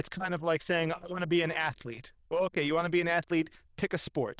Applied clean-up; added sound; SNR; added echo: neural diffusion model UNIVERSE++.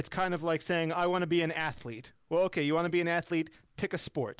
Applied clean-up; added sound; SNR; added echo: none; none; none; none.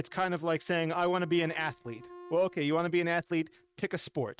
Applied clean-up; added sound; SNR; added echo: neural mask model RNNoise.